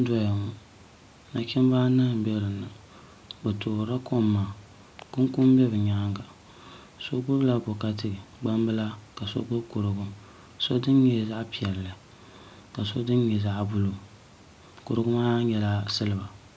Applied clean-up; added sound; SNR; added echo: none; none; none; none.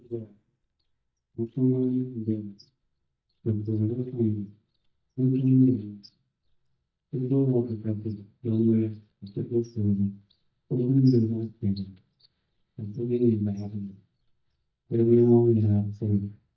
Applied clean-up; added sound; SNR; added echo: neural mask model DeepFilterNet 3.